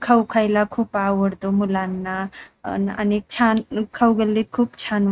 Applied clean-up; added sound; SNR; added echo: neural mask model RNNoise.